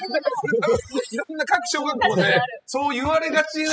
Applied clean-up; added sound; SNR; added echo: classical method spectral subtraction.